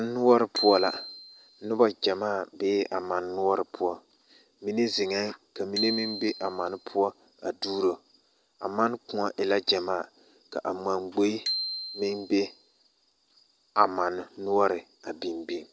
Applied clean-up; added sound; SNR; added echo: none; Bicycle bell; 10 dB; none.